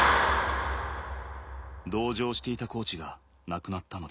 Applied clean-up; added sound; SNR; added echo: none; Clapping; -2 dB; none.